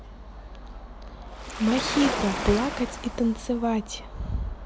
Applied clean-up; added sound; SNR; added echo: none; Waves, surf; 5 dB; none.